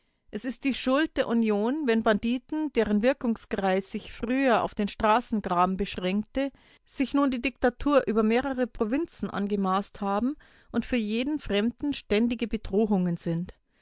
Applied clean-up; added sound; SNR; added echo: none; none; none; none.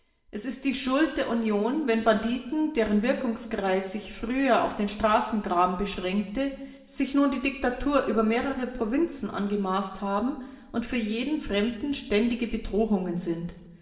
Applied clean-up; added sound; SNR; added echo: none; none; none; reverberation time 1.1 s.